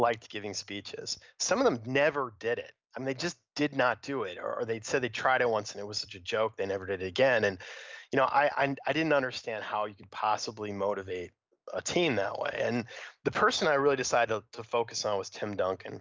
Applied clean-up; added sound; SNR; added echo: none; none; none; none.